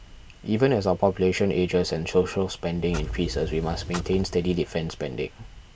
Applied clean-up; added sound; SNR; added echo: none; Clock; 9 dB; none.